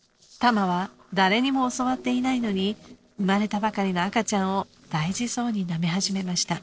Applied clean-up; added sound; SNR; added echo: neural separator model SepFormer DNS4.